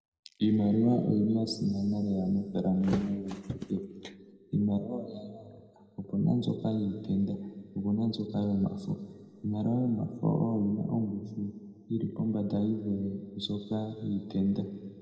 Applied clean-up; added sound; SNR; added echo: none; Thump, thud; 12 dB; reverberation time 2.0 s.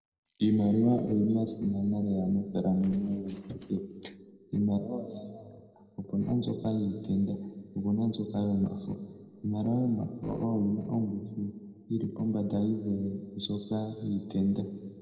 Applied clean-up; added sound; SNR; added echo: neural separator model SepFormer DNS4.